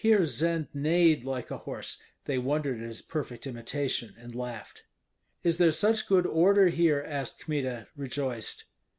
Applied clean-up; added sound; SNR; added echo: none; none; none; none.